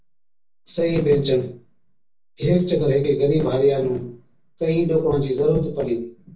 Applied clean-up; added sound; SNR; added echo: none; none; none; reverberation time 0.4 s.